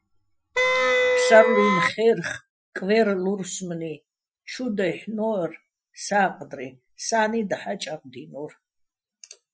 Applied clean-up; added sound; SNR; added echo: classical method Wiener filter.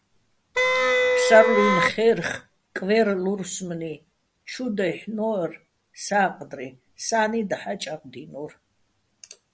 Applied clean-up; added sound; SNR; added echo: none; Wind instrument, woodwind instrument; -4 dB; none.